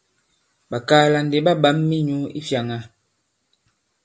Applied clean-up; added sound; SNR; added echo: none; none; none; none.